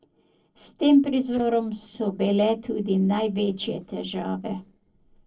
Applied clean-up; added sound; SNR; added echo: neural separator model SepFormer DNS4.